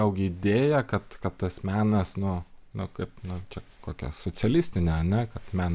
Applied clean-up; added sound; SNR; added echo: none; none; none; none.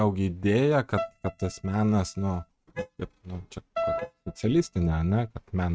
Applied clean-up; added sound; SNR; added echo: neural mask model RNNoise.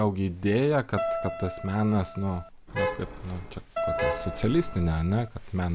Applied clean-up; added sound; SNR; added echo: none; Keyboard (musical) + Traffic noise, roadway noise / Vehicle horn, car horn, honking; 5 dB; none.